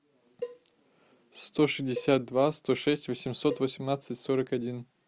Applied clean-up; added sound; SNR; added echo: none; Cowbell; 15 dB; none.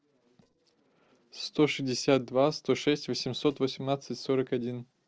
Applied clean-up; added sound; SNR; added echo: neural separator model SepFormer DNS4.